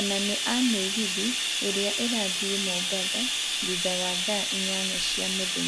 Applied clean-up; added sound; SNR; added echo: none; Bathtub (filling or washing); -4 dB; none.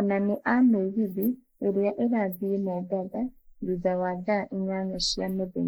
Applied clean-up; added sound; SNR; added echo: neural mask model Resemble Enhance denoiser.